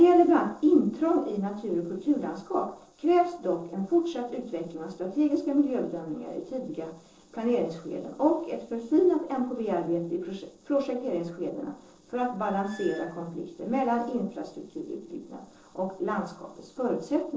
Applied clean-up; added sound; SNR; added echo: neural separator model SepFormer DNS4.